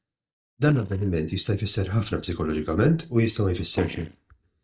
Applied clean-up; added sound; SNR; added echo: neural mask model DeepFilterNet 3.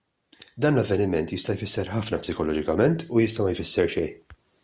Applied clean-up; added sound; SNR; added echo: none; none; none; none.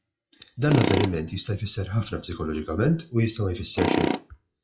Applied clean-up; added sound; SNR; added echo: classical method WPE with log-MMSE.